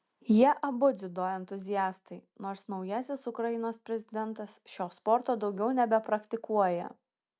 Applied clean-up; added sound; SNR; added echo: none; none; none; none.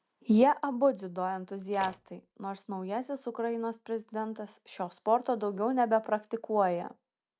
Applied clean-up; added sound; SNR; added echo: none; Slam; 18 dB; none.